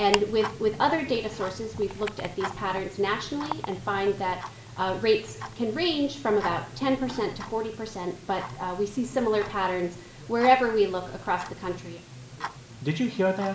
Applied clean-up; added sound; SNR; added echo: none; Tick-tock; 12 dB; reverberation time 0.9 s.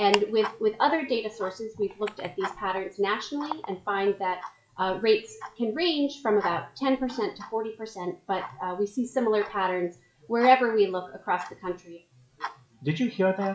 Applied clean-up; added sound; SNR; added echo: classical method WPE with log-MMSE.